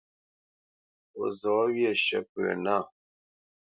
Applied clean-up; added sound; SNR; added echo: none; none; none; none.